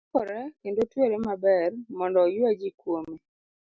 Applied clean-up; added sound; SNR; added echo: none; none; none; none.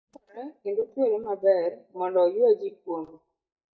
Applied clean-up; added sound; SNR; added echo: neural mask model DeepFilterNet 3.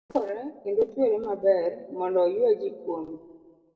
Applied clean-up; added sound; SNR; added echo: neural separator model SepFormer DNS4.